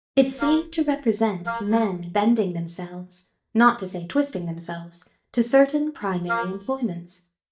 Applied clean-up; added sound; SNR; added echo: neural mask model DeepFilterNet 3.